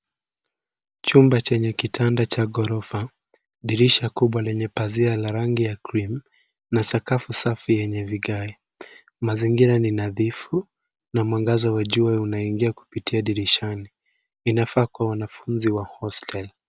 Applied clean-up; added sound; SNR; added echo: none; none; none; none.